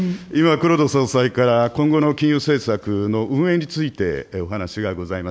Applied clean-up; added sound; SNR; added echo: none; none; none; none.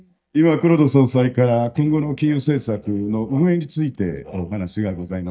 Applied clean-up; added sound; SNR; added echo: neural mask model DeepFilterNet 3.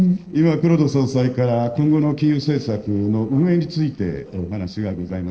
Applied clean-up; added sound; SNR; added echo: neural separator model SepFormer DNS4.